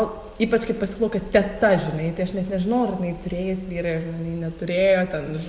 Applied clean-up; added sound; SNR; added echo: none; none; none; none.